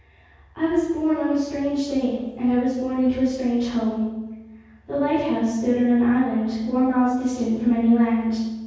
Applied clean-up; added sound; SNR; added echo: none; none; none; reverberation time 1.3 s.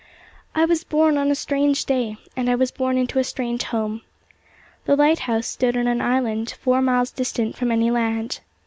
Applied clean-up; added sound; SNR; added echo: none; none; none; none.